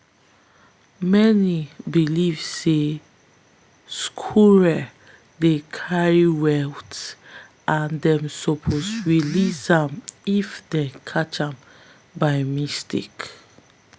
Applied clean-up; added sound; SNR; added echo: none; none; none; none.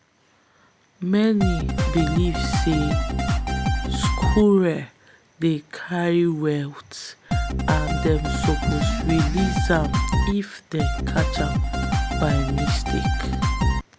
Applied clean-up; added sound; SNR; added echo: none; Drum kit; -3 dB; none.